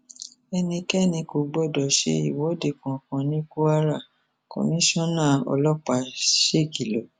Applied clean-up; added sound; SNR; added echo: none; none; none; none.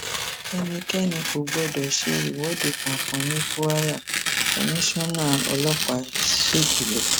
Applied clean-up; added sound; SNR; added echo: none; Tearing; 0 dB; none.